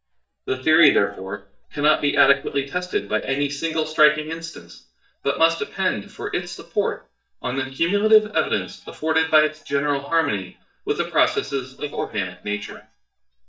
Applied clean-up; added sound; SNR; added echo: neural mask model DeepFilterNet 3.